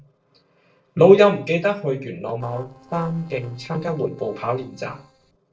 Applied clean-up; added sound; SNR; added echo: neural separator model SepFormer DNS4.